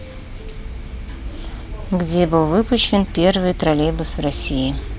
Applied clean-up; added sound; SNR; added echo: none; none; none; none.